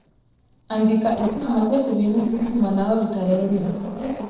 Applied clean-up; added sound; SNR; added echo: neural separator model SepFormer DNS4.